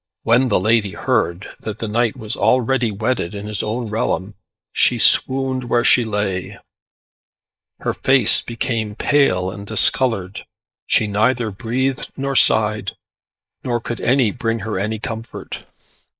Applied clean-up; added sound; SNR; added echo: neural mask model Resemble Enhance denoiser.